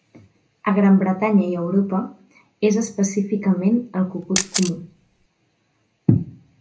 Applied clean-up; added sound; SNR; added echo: none; Camera; 7 dB; reverberation time 0.3 s.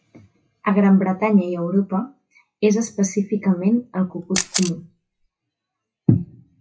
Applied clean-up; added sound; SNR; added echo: classical method WPE with log-MMSE.